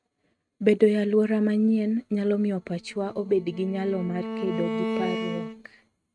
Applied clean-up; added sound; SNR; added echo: neural mask model RNNoise.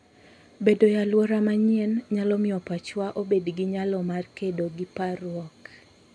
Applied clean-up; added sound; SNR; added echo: none; none; none; none.